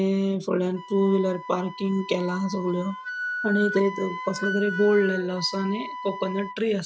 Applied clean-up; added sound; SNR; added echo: none; Wind instrument, woodwind instrument; 10 dB; none.